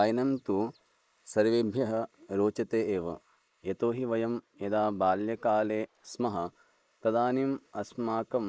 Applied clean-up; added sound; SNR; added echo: neural mask model Resemble Enhance denoiser.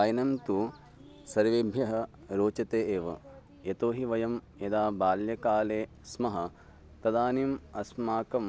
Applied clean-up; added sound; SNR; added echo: none; none; none; none.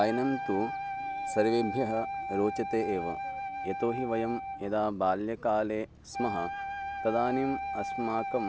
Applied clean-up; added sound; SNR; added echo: none; Wind instrument, woodwind instrument; 5 dB; none.